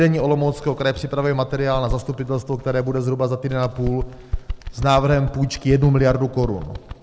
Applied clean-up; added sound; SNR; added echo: none; Bird; 11 dB; none.